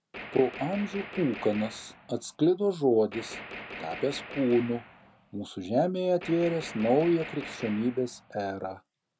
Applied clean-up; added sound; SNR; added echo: none; Gunshot, gunfire; 14 dB; none.